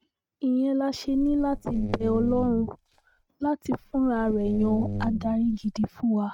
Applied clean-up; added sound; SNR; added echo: neural mask model RNNoise.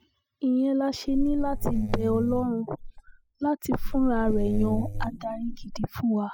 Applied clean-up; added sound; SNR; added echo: classical method spectral subtraction.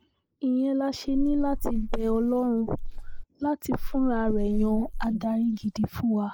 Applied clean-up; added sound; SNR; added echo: neural mask model Resemble Enhance denoiser.